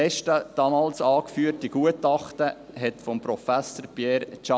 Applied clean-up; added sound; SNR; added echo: none; none; none; none.